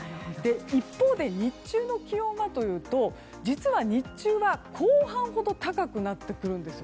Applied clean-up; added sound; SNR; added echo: none; none; none; none.